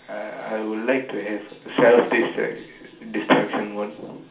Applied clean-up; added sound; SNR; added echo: none; none; none; reverberation time 0.4 s.